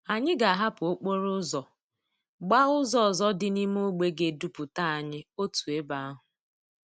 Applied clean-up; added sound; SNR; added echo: none; none; none; none.